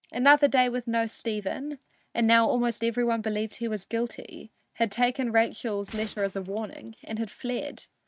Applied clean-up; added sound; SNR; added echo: neural mask model RNNoise.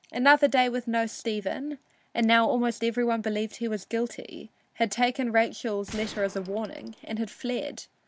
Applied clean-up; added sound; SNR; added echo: none; Gunshot, gunfire; 19 dB; none.